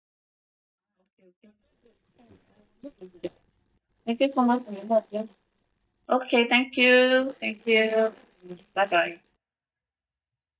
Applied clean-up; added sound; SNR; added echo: neural mask model DeepFilterNet 3.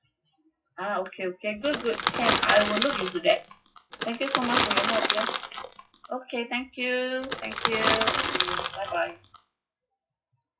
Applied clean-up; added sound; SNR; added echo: classical method WPE with log-MMSE.